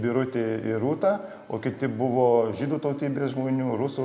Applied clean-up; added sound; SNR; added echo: none; none; none; none.